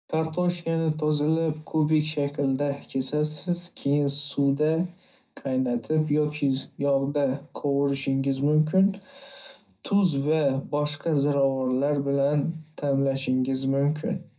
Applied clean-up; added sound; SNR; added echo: none; none; none; reverberation time 0.4 s.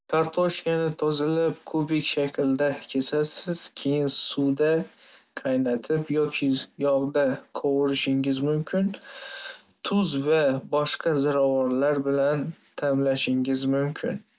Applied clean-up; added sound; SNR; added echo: none; none; none; none.